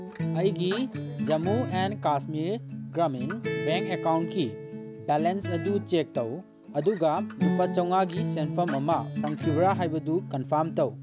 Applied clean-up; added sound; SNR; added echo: none; Acoustic guitar; 5 dB; none.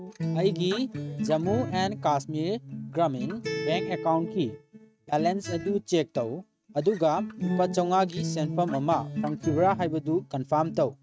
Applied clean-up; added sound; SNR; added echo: neural mask model RNNoise.